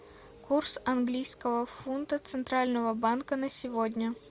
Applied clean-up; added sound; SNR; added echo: none; none; none; none.